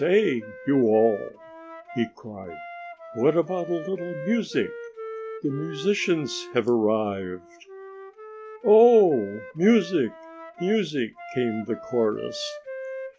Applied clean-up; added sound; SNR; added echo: none; Wind instrument, woodwind instrument; 15 dB; none.